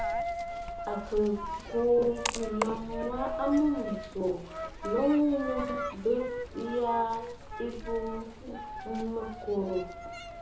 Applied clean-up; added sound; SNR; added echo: none; Coin (dropping); 6 dB; reverberation time 0.6 s.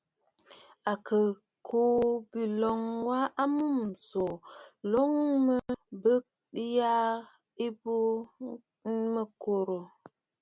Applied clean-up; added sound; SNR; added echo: none; none; none; none.